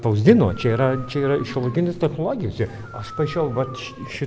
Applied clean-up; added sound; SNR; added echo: none; Dog; 18 dB; none.